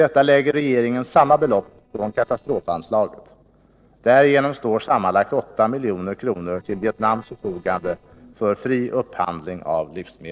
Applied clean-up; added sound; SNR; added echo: neural separator model SepFormer DNS4.